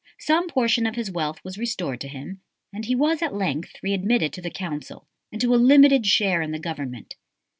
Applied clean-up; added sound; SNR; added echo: none; none; none; none.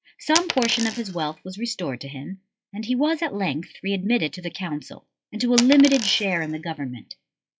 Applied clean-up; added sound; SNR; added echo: classical method log-MMSE.